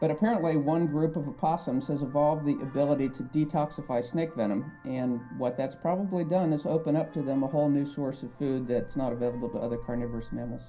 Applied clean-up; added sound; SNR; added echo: none; Vehicle horn, car horn, honking; 19 dB; reverberation time 0.3 s.